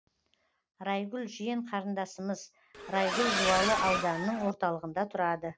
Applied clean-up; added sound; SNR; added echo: none; Accelerating, revving, vroom; -1 dB; none.